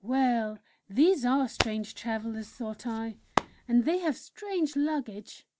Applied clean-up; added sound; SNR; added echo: none; Hands; 8 dB; none.